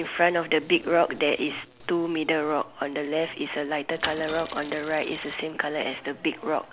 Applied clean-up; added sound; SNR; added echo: none; Mechanisms / Bicycle; 11 dB; none.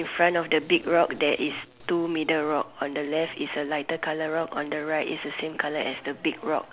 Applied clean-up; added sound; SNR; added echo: none; none; none; none.